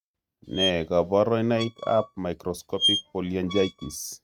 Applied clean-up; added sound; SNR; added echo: neural mask model RNNoise.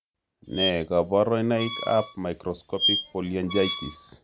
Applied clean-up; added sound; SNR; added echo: none; Squeak; 5 dB; none.